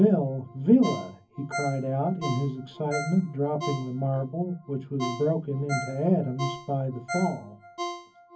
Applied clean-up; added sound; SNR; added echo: none; Ringtone; 11 dB; reverberation time 0.3 s.